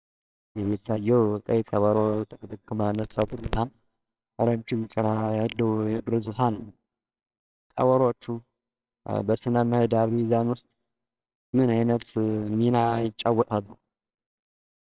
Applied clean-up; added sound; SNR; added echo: neural separator model SepFormer WHAMR!.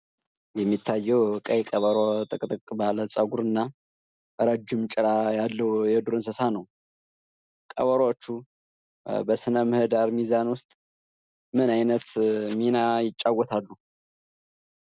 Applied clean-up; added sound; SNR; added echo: none; none; none; none.